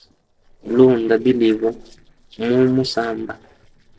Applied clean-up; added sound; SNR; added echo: neural separator model SepFormer DNS4.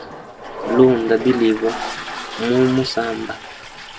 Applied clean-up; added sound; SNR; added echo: none; Toilet flush; 11 dB; none.